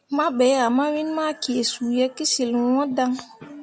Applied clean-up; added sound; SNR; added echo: none; none; none; none.